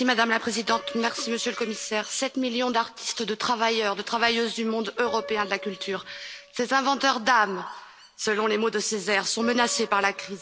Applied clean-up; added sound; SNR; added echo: none; Piano + Crow; 18 dB; none.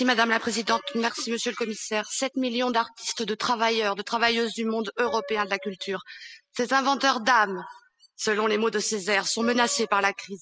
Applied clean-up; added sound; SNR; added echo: classical method spectral subtraction.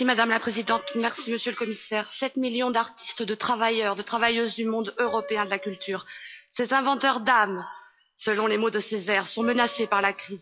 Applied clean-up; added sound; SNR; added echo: classical method log-MMSE.